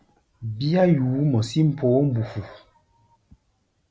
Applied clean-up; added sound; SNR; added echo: none; none; none; none.